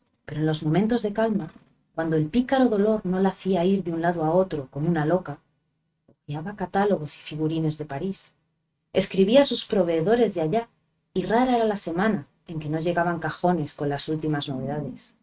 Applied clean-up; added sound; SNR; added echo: neural mask model RNNoise.